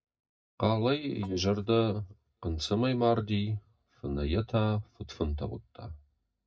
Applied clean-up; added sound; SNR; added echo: neural mask model DeepFilterNet 3.